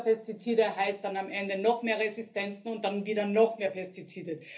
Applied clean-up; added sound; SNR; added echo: none; none; none; reverberation time 0.3 s.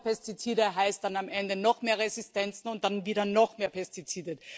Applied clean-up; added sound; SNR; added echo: none; none; none; none.